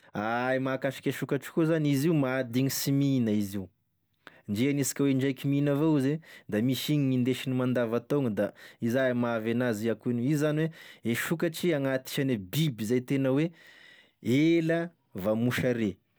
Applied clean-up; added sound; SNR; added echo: none; none; none; none.